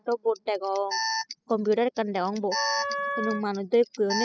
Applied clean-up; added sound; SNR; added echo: classical method spectral subtraction.